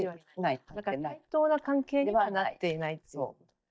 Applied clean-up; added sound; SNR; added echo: neural mask model DeepFilterNet 3.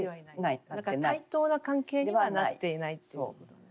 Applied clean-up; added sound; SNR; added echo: none; none; none; none.